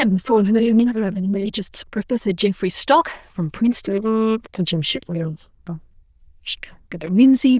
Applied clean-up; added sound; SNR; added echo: neural diffusion model UNIVERSE++.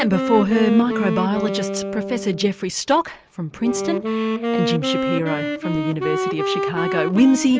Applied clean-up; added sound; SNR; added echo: none; Wind instrument, woodwind instrument; 3 dB; none.